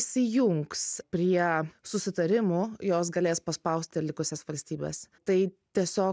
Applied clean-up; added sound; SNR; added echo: none; none; none; none.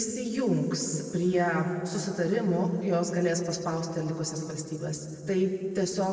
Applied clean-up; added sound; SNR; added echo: none; none; none; reverberation time 2.1 s.